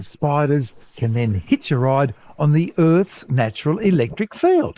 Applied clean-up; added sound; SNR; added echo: neural mask model Resemble Enhance denoiser.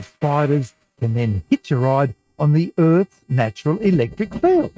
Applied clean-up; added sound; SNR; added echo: neural mask model RNNoise.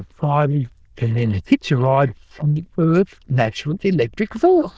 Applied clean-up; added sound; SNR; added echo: neural diffusion model UNIVERSE++.